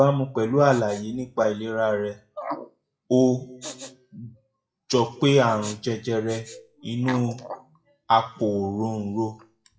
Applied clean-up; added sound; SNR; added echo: classical method WPE with log-MMSE.